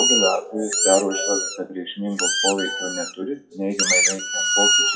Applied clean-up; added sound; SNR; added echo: classical method WPE with log-MMSE.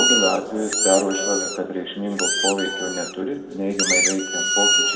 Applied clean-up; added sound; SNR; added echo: none; Squeak; -2 dB; reverberation time 1.6 s.